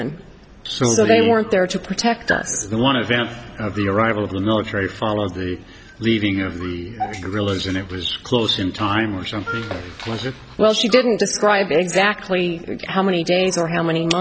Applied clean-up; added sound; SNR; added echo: none; Dog + Wind instrument, woodwind instrument; 17 dB; none.